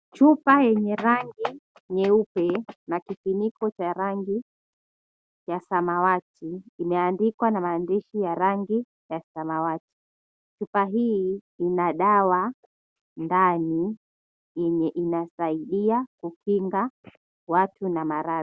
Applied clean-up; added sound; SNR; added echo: none; none; none; none.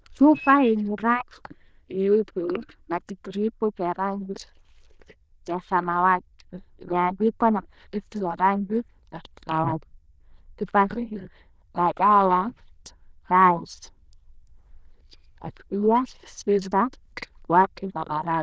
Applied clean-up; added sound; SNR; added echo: neural diffusion model UNIVERSE++.